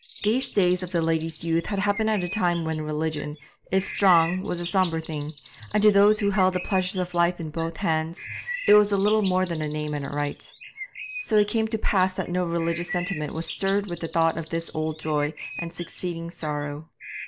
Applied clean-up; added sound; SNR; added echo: none; Bird; 14 dB; none.